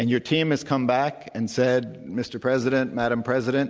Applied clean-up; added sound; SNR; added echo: none; none; none; none.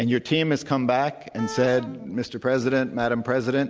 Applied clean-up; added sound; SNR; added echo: none; Wind instrument, woodwind instrument; 15 dB; none.